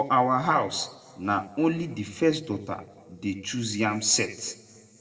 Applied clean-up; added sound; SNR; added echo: none; none; none; reverberation time 1.2 s.